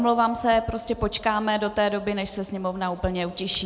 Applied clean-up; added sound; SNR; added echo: none; none; none; none.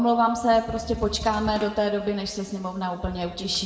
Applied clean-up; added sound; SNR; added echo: none; Drum kit; 14 dB; reverberation time 1.3 s.